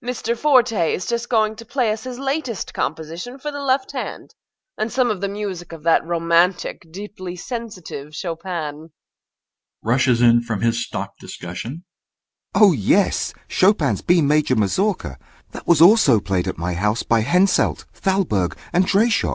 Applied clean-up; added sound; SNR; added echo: none; none; none; none.